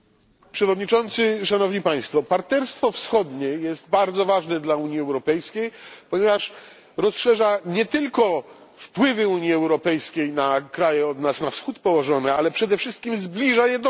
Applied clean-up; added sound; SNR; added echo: none; none; none; none.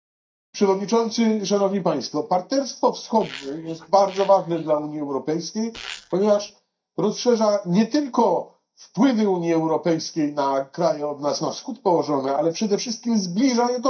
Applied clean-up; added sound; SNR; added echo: neural mask model DeepFilterNet 3.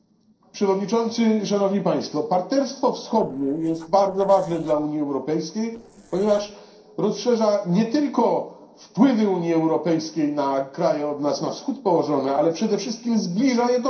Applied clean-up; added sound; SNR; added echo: neural separator model SepFormer DNS4.